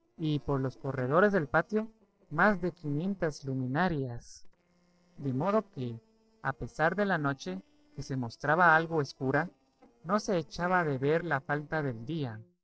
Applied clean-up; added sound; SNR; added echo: neural separator model SepFormer DNS4.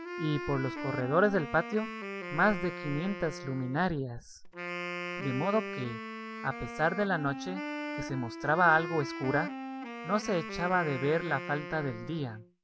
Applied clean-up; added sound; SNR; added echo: none; Wind instrument, woodwind instrument; 8 dB; none.